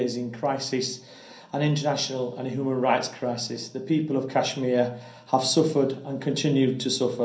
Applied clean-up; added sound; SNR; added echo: none; none; none; reverberation time 0.6 s.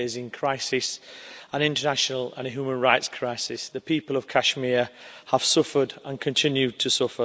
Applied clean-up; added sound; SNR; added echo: none; none; none; none.